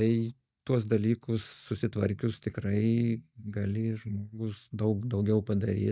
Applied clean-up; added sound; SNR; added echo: neural mask model DeepFilterNet 3.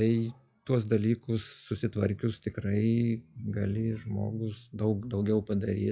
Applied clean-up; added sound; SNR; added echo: classical method log-MMSE.